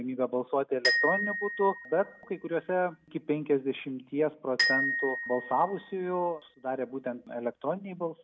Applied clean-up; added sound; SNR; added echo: none; Glockenspiel; 4 dB; none.